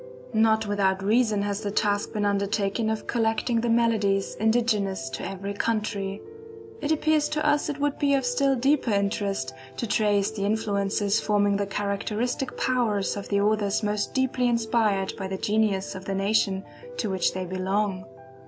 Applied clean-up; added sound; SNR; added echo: none; Piano; 16 dB; none.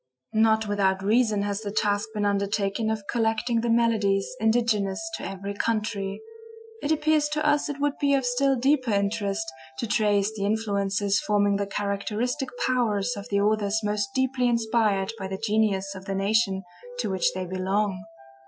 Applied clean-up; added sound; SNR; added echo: classical method Wiener filter.